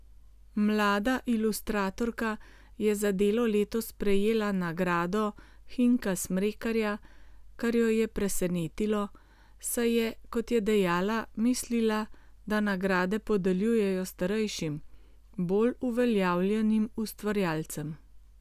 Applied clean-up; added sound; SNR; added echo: none; none; none; none.